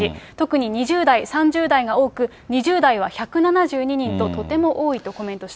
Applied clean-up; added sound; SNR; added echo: none; none; none; none.